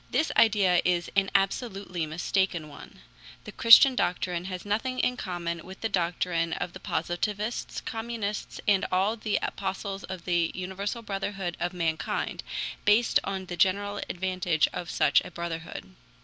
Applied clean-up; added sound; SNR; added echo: none; none; none; none.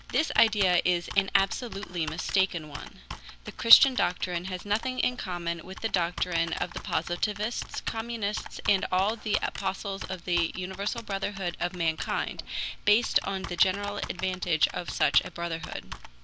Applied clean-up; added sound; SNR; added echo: none; Computer keyboard; 11 dB; none.